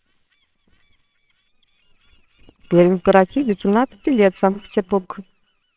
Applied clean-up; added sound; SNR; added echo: neural separator model SepFormer WHAMR!.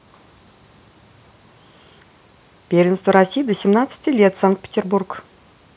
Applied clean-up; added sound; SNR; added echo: none; none; none; none.